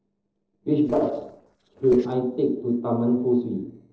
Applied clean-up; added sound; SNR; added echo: neural separator model SepFormer DNS4.